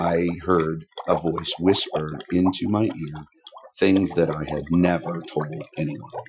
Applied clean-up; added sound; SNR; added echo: classical method Wiener filter.